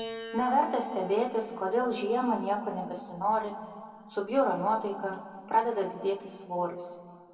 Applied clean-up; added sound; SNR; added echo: none; Piano; 17 dB; reverberation time 1.7 s.